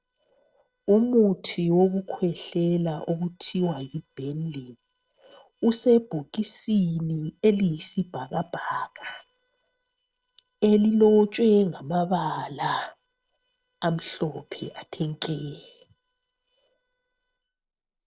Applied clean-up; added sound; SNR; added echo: neural separator model SepFormer DNS4.